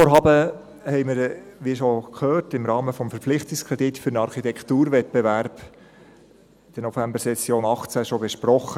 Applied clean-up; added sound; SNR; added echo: none; none; none; none.